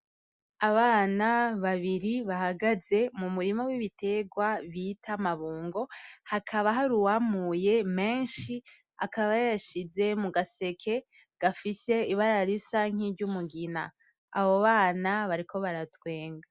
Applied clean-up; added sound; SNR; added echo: neural mask model Resemble Enhance denoiser.